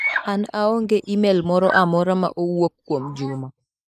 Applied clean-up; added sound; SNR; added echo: neural mask model Resemble Enhance denoiser.